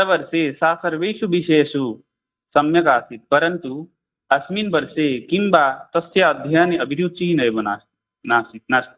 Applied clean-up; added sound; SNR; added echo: neural mask model DeepFilterNet 3.